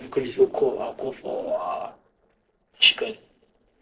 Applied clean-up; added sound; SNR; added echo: neural separator model SepFormer DNS4.